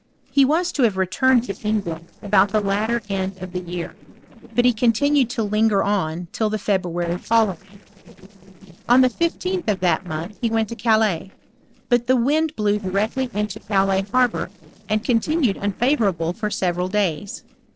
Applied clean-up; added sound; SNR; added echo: neural separator model SepFormer DNS4.